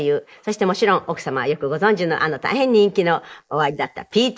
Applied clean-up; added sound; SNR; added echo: neural mask model Resemble Enhance denoiser.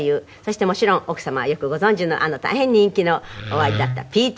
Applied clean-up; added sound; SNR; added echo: none; Wood; 6 dB; none.